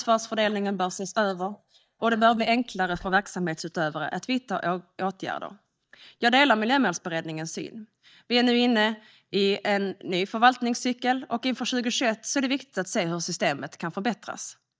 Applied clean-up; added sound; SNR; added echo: neural mask model DeepFilterNet 3.